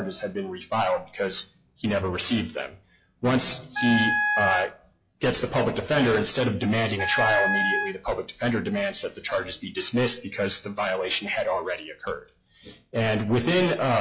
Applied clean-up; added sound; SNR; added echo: classical method log-MMSE.